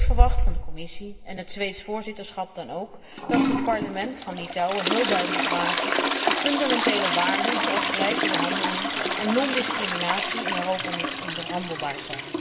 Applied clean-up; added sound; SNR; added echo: none; Trickle, dribble / Toilet flush; -4 dB; reverberation time 1.5 s.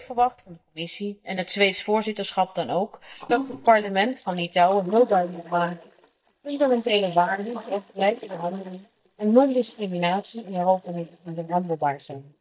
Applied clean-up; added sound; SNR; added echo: neural mask model DeepFilterNet 3.